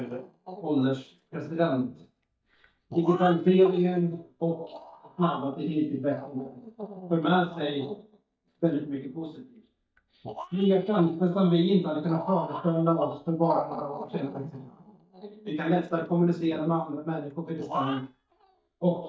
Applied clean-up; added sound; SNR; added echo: neural mask model DeepFilterNet 3.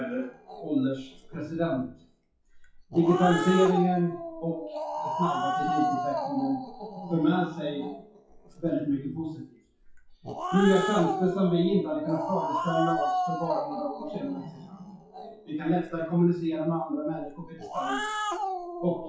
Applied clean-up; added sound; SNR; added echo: classical method WPE with log-MMSE.